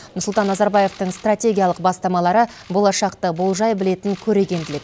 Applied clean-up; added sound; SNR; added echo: none; none; none; none.